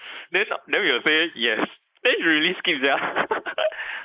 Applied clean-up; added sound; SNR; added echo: neural mask model Resemble Enhance denoiser.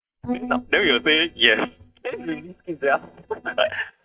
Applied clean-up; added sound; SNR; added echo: neural mask model DeepFilterNet 3.